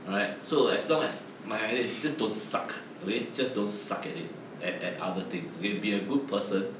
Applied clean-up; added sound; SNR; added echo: none; none; none; none.